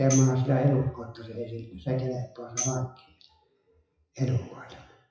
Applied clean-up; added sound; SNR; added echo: classical method WPE with log-MMSE.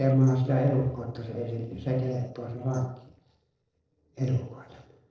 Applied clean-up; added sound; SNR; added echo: neural separator model SepFormer DNS4.